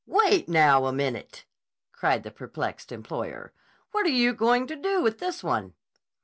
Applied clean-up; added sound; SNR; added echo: none; none; none; none.